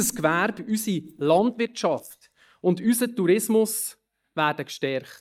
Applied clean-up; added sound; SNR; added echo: neural mask model DeepFilterNet 3.